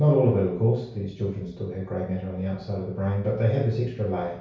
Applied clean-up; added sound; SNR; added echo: none; none; none; reverberation time 0.6 s.